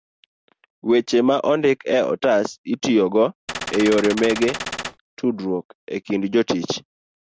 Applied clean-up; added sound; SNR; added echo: none; Gunshot, gunfire; 8 dB; none.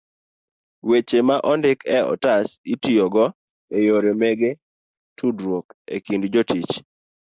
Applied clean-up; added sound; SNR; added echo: neural mask model Resemble Enhance denoiser.